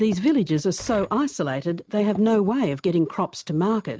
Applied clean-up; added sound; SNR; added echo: neural mask model RNNoise.